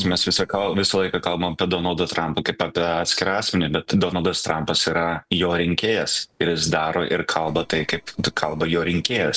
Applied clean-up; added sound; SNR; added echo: neural separator model SepFormer DNS4.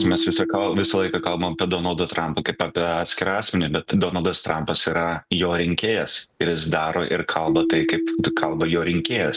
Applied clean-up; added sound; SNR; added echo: neural mask model RNNoise.